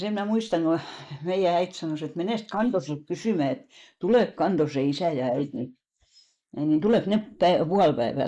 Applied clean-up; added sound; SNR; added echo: neural mask model Resemble Enhance denoiser.